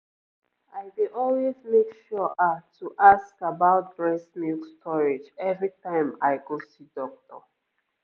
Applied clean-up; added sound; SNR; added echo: none; none; none; none.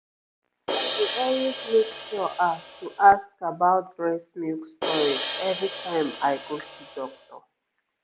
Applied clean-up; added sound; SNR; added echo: none; Crash cymbal; 4 dB; none.